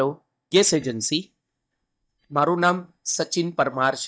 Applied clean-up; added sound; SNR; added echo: neural mask model DeepFilterNet 3.